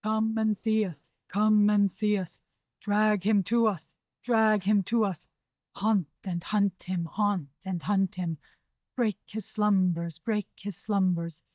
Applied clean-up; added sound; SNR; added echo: neural mask model DeepFilterNet 3.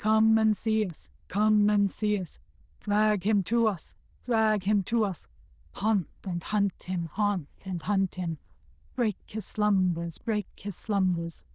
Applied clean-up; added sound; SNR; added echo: neural diffusion model UNIVERSE++.